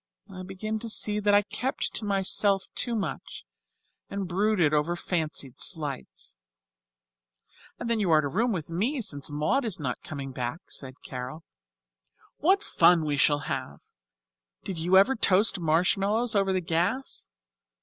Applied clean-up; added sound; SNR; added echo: none; none; none; none.